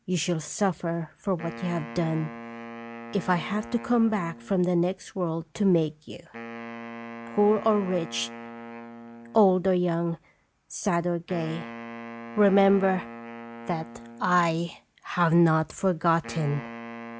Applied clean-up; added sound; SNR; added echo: none; Wind instrument, woodwind instrument; 15 dB; none.